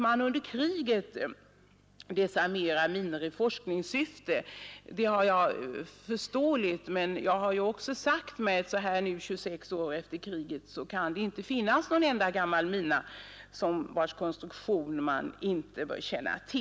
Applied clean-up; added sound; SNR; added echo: none; none; none; none.